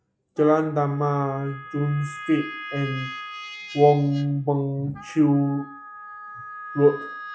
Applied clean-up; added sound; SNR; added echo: classical method log-MMSE.